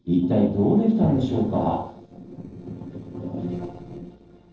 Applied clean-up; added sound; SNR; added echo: neural separator model SepFormer DNS4.